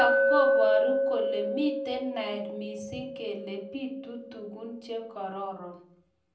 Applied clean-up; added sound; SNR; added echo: none; Glass; -3 dB; reverberation time 0.6 s.